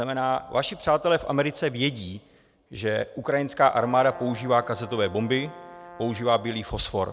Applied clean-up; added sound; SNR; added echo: none; Brass instrument; 18 dB; none.